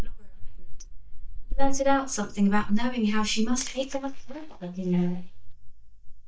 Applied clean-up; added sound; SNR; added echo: neural mask model DeepFilterNet 3.